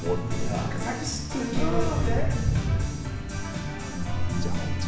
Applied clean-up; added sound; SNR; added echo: none; Crow; -3 dB; reverberation time 0.9 s.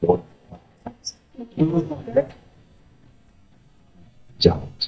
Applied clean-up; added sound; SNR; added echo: neural mask model DeepFilterNet 3.